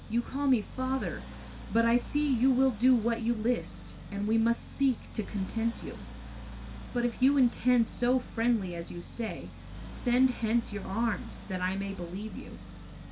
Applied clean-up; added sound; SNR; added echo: none; Accelerating, revving, vroom; 13 dB; reverberation time 0.2 s.